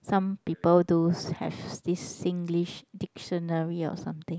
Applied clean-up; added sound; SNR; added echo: none; none; none; none.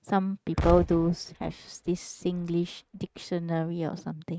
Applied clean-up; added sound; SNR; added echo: neural mask model RNNoise.